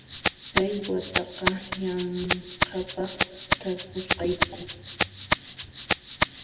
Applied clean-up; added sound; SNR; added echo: none; Rattle (instrument); -3 dB; reverberation time 1.2 s.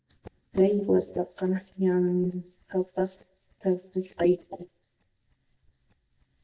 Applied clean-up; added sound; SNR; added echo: neural mask model DeepFilterNet 3.